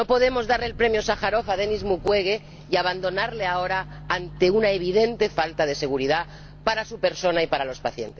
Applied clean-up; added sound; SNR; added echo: none; Microwave oven; 17 dB; none.